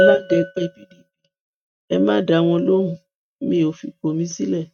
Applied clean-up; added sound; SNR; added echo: neural mask model RNNoise.